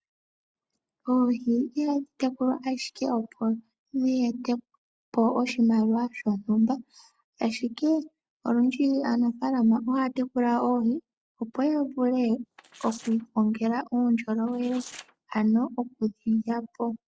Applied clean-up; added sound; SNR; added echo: neural separator model SepFormer DNS4.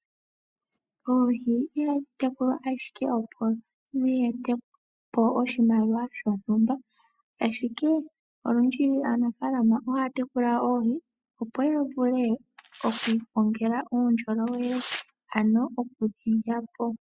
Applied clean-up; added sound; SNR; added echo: classical method spectral subtraction.